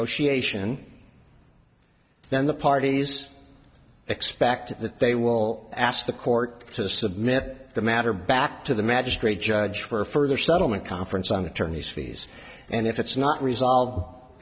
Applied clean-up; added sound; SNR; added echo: none; none; none; none.